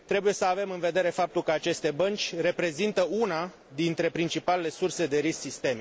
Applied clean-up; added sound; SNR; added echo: none; none; none; none.